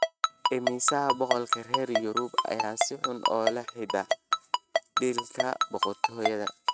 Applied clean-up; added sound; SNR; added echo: neural mask model RNNoise.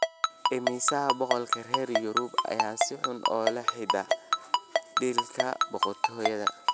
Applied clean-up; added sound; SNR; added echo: none; Ringtone; -3 dB; none.